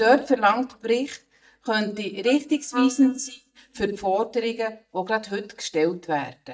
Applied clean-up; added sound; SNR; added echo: neural mask model DeepFilterNet 3.